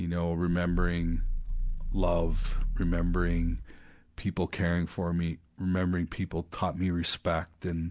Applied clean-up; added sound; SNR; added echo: none; Growling; -1 dB; none.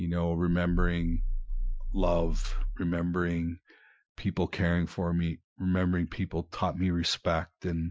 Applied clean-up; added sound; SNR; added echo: classical method Wiener filter.